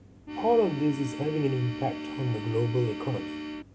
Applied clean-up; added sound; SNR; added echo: none; Organ; 7 dB; none.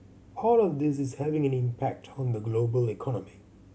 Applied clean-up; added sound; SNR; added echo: none; none; none; none.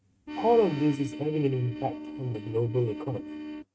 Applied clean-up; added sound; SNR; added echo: neural mask model RNNoise.